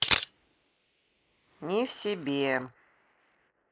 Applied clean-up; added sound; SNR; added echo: neural mask model Resemble Enhance denoiser.